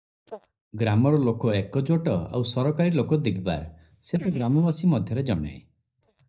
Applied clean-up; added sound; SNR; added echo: neural mask model DeepFilterNet 3.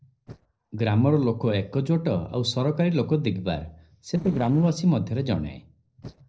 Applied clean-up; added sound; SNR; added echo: neural separator model SepFormer DNS4.